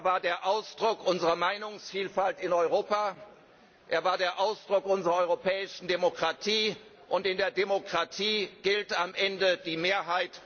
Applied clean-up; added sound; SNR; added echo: none; none; none; none.